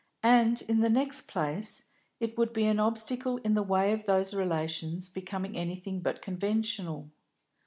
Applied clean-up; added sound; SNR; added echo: none; none; none; none.